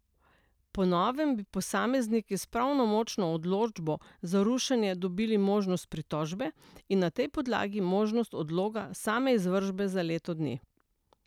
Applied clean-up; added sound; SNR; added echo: none; none; none; none.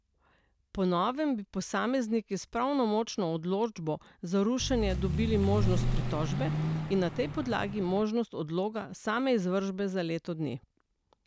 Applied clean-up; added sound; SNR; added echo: none; Vehicle; 0 dB; none.